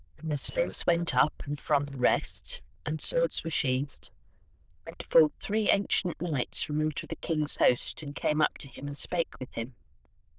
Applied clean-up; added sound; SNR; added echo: neural diffusion model UNIVERSE++.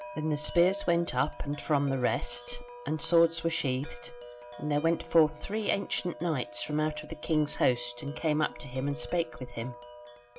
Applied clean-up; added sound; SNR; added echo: none; Wind chime; 16 dB; none.